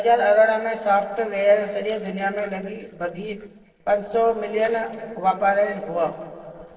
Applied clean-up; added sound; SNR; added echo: neural separator model SepFormer DNS4.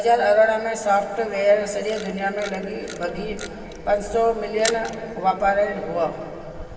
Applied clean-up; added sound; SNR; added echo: none; Camera; 15 dB; reverberation time 2.6 s.